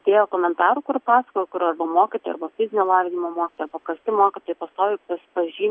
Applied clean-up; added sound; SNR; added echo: none; none; none; none.